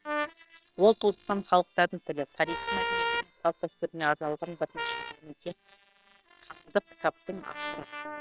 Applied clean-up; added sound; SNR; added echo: neural separator model SepFormer WHAM!.